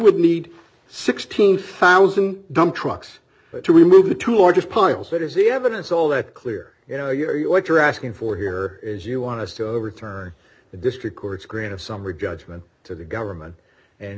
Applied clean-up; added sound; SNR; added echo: none; none; none; none.